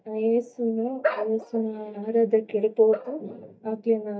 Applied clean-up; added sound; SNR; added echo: neural mask model DeepFilterNet 3.